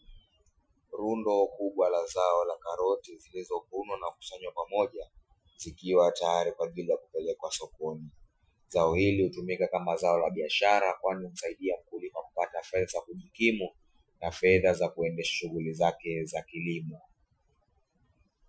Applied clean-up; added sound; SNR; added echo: classical method Wiener filter.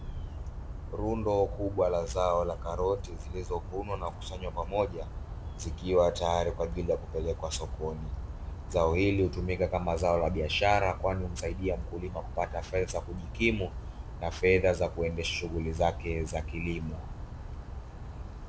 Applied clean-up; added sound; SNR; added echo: none; Bird vocalization, bird call, bird song; 8 dB; none.